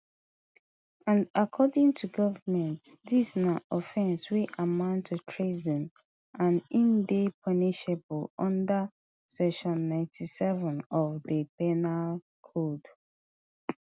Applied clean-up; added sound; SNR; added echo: none; none; none; none.